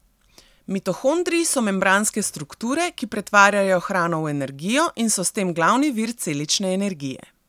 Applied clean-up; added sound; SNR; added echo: none; none; none; none.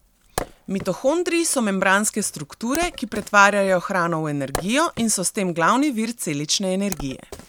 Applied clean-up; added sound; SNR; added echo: none; Wood; 16 dB; none.